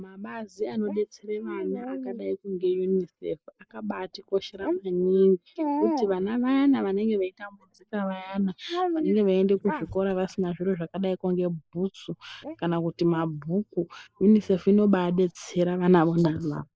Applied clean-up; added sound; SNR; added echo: neural mask model Resemble Enhance denoiser.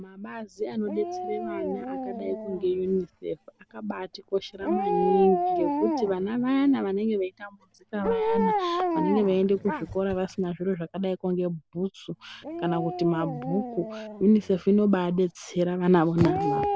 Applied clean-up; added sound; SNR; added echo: none; Dog; 5 dB; none.